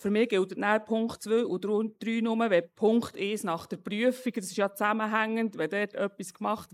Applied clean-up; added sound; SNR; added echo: neural mask model Resemble Enhance denoiser.